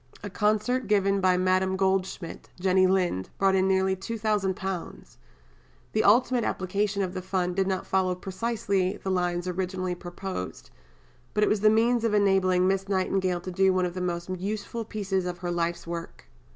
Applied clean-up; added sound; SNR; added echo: none; none; none; none.